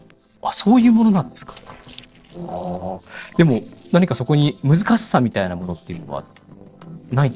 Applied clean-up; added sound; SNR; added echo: neural separator model SepFormer DNS4.